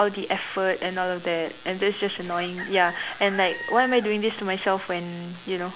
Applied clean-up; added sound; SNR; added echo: none; Chicken, rooster; 13 dB; none.